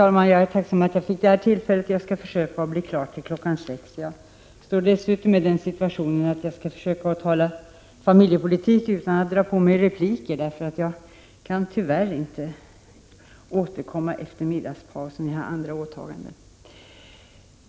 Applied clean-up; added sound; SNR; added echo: none; none; none; none.